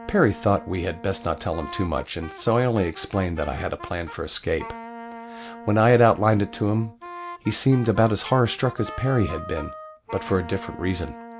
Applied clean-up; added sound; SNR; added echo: none; Wind instrument, woodwind instrument + Wind instrument, woodwind instrument; 15 dB; none.